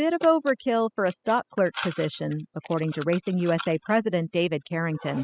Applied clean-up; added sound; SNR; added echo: classical method spectral subtraction.